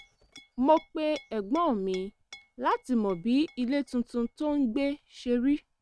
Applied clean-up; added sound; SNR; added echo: neural mask model RNNoise.